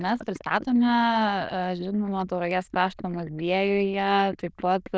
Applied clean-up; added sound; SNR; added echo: neural diffusion model UNIVERSE++.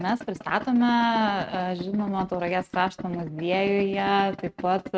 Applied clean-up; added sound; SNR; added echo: neural mask model RNNoise.